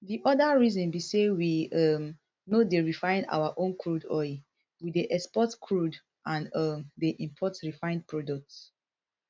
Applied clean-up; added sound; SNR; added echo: none; none; none; none.